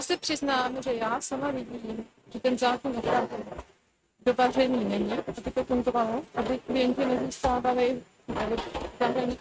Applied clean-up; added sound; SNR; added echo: neural mask model RNNoise.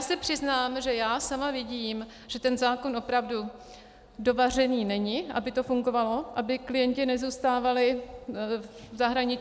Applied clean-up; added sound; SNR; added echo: none; none; none; none.